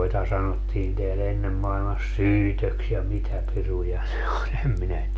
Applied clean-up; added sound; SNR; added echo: none; none; none; none.